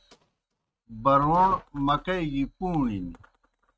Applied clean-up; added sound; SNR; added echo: neural mask model RNNoise.